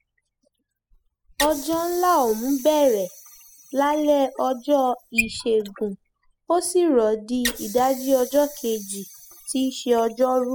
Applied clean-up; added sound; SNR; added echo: classical method spectral subtraction.